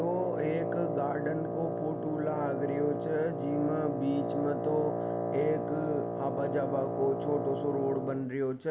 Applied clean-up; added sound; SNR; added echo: none; Wind instrument, woodwind instrument; 2 dB; none.